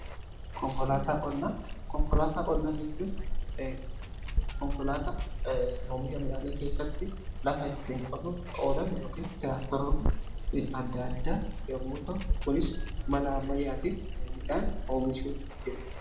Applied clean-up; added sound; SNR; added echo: none; Water; -1 dB; reverberation time 0.7 s.